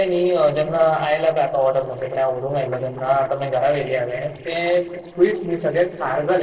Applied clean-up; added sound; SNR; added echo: neural separator model SepFormer DNS4.